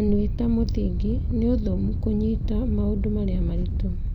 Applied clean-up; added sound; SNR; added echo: none; Wind; -1 dB; none.